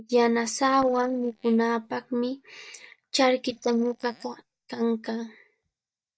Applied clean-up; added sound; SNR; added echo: neural mask model DeepFilterNet 3.